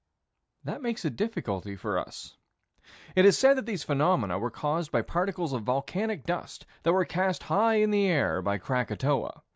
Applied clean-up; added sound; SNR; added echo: none; none; none; none.